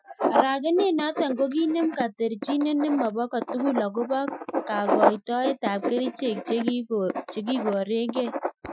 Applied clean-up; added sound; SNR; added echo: classical method Wiener filter.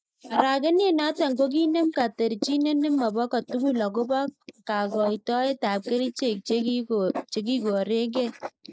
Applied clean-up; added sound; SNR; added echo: neural mask model Resemble Enhance denoiser.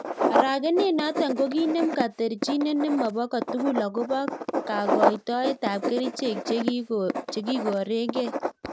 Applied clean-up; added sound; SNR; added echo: none; Writing; 2 dB; none.